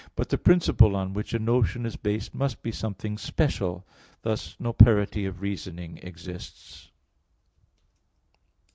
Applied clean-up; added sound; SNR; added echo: none; none; none; none.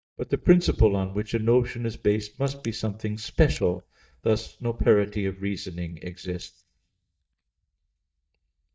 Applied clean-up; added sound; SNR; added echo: neural mask model DeepFilterNet 3.